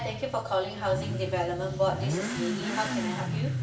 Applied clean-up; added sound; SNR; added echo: none; Motorcycle / Accelerating, revving, vroom; 1 dB; reverberation time 0.8 s.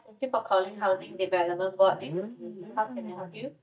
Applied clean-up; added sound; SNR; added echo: neural mask model DeepFilterNet 3.